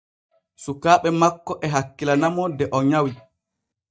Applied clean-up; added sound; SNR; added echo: neural mask model DeepFilterNet 3.